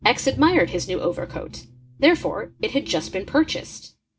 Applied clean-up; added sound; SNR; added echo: none; Bowed string instrument; 18 dB; none.